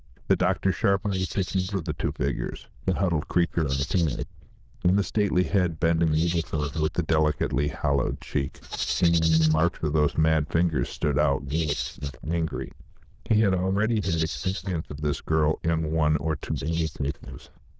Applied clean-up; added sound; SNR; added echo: neural diffusion model UNIVERSE++.